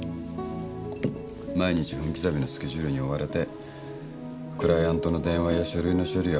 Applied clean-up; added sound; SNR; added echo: none; Piano; 17 dB; none.